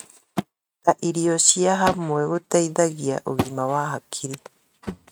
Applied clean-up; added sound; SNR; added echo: neural mask model RNNoise.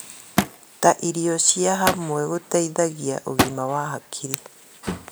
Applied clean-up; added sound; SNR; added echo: none; Thump, thud; 6 dB; none.